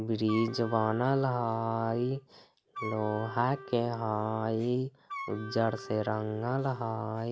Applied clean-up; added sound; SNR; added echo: none; Wind instrument, woodwind instrument; 14 dB; none.